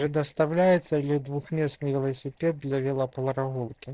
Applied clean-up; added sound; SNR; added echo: neural separator model SepFormer DNS4.